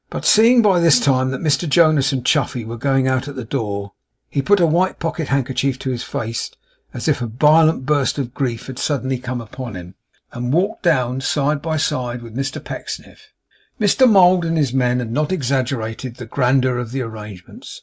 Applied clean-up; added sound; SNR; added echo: none; none; none; none.